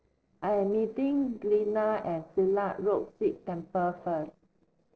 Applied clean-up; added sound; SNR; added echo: neural separator model SepFormer DNS4.